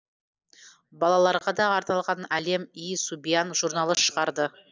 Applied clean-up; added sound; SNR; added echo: neural mask model Resemble Enhance denoiser.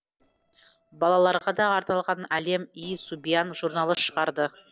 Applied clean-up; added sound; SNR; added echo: neural separator model SepFormer DNS4.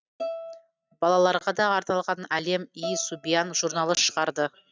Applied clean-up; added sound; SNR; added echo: neural mask model RNNoise.